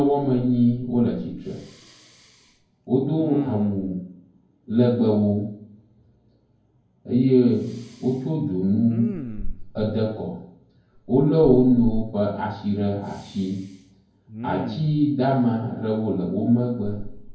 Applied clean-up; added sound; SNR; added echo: none; Respiratory sounds; 13 dB; reverberation time 0.9 s.